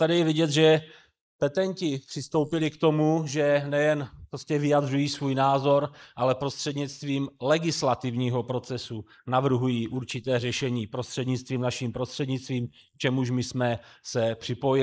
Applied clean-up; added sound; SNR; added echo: neural mask model Resemble Enhance denoiser.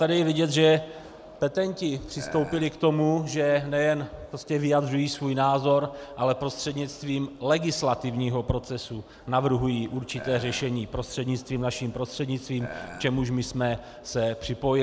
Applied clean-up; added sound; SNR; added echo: none; Burping, eructation; 13 dB; none.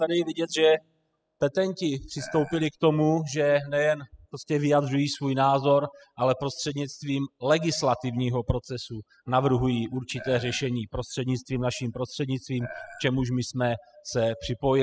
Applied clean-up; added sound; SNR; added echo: classical method spectral subtraction.